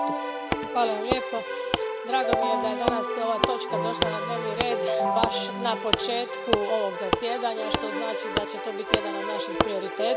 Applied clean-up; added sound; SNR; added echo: none; Wood + Keyboard (musical); -3 dB; none.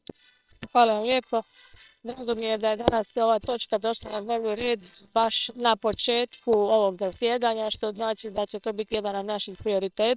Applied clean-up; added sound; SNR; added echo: neural separator model SepFormer WHAM!.